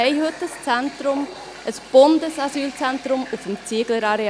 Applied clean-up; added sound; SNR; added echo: none; Water tap, faucet; 17 dB; none.